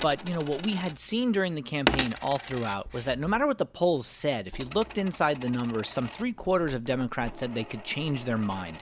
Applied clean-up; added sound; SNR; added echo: none; Coin (dropping); 10 dB; none.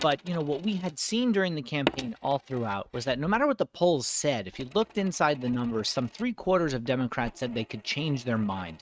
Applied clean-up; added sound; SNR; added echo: neural mask model RNNoise.